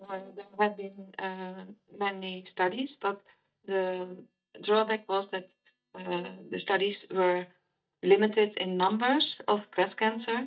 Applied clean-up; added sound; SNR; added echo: neural mask model DeepFilterNet 3.